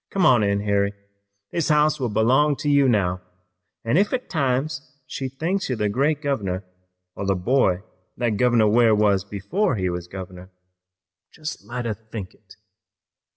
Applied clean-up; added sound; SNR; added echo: none; none; none; none.